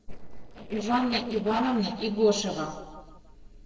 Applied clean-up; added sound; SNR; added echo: neural separator model SepFormer DNS4.